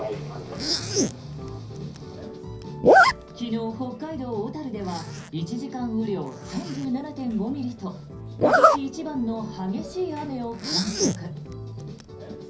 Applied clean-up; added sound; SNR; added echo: none; Zipper (clothing); -4 dB; reverberation time 0.5 s.